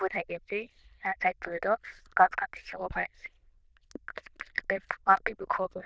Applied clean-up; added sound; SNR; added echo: neural diffusion model UNIVERSE++.